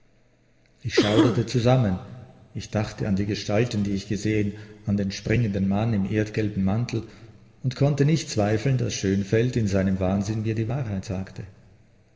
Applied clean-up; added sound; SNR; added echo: none; Cough; 1 dB; reverberation time 1.7 s.